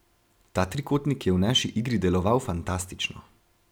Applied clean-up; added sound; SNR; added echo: none; none; none; none.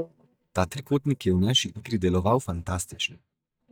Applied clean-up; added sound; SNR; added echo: neural mask model DeepFilterNet 3.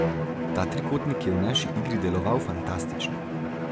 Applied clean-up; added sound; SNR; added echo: none; Bowed string instrument; 0 dB; none.